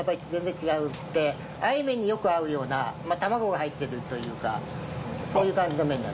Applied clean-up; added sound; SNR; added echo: none; none; none; none.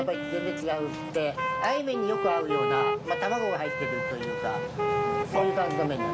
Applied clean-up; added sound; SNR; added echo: none; Wind instrument, woodwind instrument; 0 dB; none.